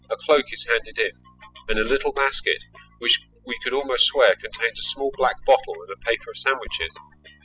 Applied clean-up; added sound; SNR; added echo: classical method spectral subtraction.